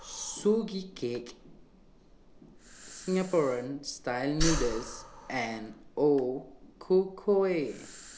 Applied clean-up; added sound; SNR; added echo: none; Breathing; 9 dB; none.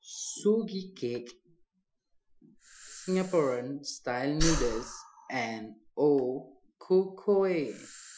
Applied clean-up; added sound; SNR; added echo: classical method Wiener filter.